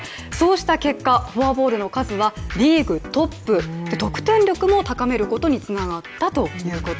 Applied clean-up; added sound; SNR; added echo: none; none; none; none.